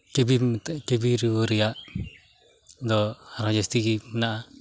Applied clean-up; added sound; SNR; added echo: none; none; none; none.